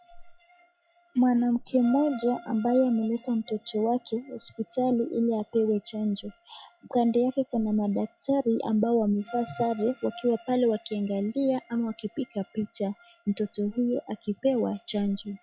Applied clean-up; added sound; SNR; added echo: classical method log-MMSE.